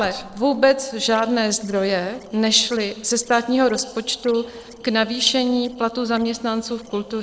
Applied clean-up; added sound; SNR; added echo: neural separator model SepFormer DNS4.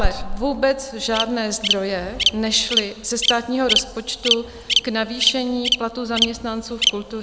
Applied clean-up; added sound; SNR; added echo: none; Bird vocalization, bird call, bird song; 0 dB; none.